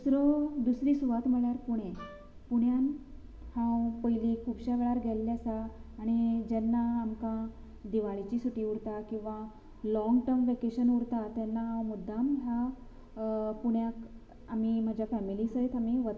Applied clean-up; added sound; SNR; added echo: none; Wind instrument, woodwind instrument; 20 dB; reverberation time 1.0 s.